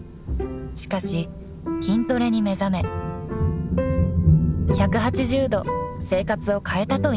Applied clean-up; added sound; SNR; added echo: none; Thunder; 1 dB; none.